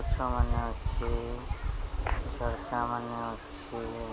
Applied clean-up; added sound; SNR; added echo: none; Wind; -3 dB; none.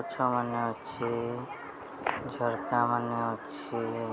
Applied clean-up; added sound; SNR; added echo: none; none; none; none.